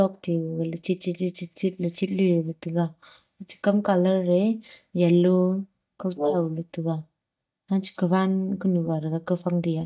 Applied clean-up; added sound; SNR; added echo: neural mask model DeepFilterNet 3.